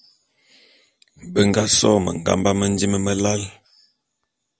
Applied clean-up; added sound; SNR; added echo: none; none; none; none.